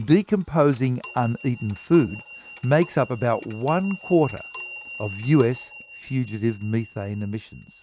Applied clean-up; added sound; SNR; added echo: none; Clock; 10 dB; none.